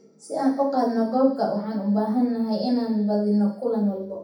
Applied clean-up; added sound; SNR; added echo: none; none; none; reverberation time 0.7 s.